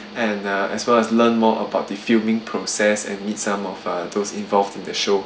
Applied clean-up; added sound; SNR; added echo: none; none; none; none.